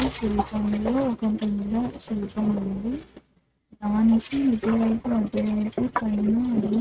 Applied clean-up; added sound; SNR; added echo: neural mask model RNNoise.